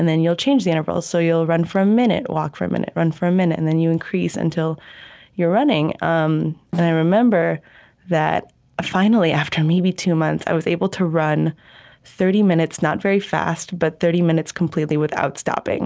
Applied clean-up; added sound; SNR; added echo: none; Snare drum; 13 dB; none.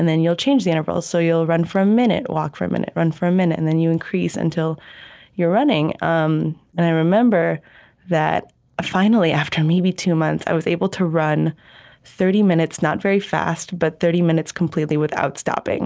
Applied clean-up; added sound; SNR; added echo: neural mask model Resemble Enhance denoiser.